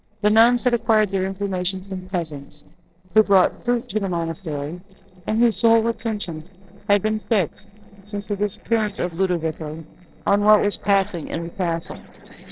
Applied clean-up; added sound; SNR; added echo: neural separator model SepFormer DNS4.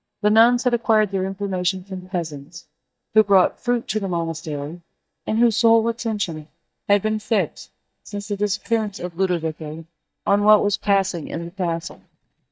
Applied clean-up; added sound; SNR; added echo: neural mask model DeepFilterNet 3.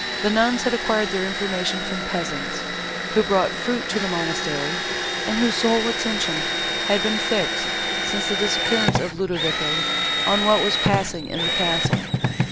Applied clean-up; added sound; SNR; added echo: none; Drill; 0 dB; none.